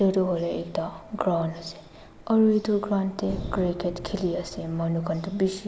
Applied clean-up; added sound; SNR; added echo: none; none; none; none.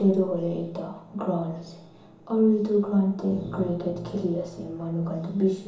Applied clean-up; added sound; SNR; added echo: none; none; none; reverberation time 0.8 s.